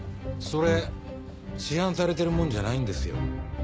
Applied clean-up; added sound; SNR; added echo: none; none; none; none.